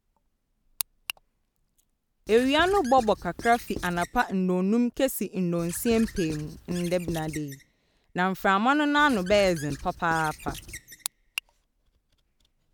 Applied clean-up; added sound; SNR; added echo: none; Squeak / Writing; 15 dB; none.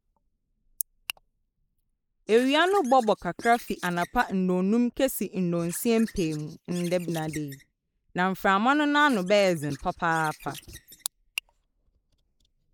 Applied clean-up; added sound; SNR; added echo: neural mask model Resemble Enhance denoiser.